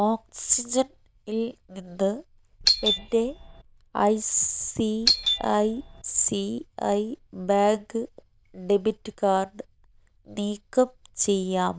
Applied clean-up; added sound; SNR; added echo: neural diffusion model UNIVERSE++.